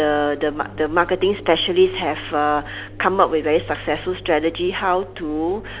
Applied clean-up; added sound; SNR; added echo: none; Engine; 17 dB; none.